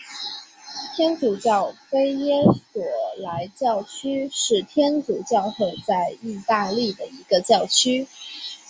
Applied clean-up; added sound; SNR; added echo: none; none; none; none.